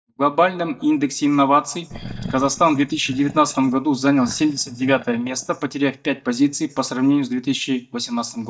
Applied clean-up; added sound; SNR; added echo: neural mask model DeepFilterNet 3.